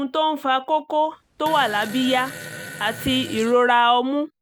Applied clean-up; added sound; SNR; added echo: none; Fart; 15 dB; none.